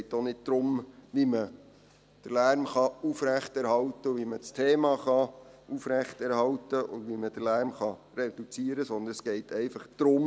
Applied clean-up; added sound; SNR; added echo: none; none; none; none.